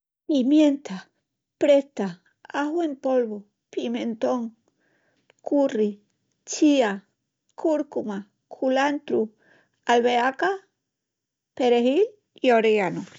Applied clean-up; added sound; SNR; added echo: none; none; none; none.